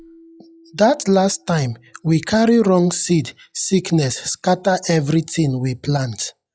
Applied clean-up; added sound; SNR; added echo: classical method log-MMSE.